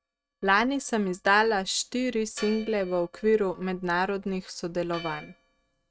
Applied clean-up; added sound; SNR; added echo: neural mask model RNNoise.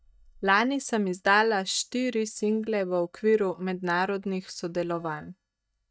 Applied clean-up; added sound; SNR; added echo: neural mask model DeepFilterNet 3.